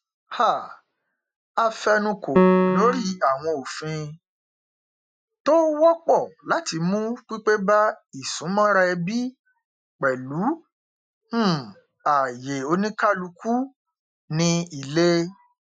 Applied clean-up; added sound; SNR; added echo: classical method Wiener filter.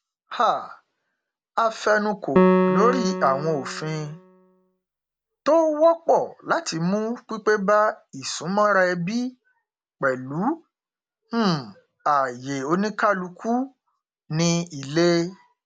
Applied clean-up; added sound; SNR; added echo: none; Piano; 1 dB; none.